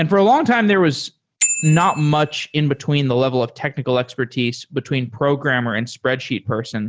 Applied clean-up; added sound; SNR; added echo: none; Bicycle bell; 9 dB; none.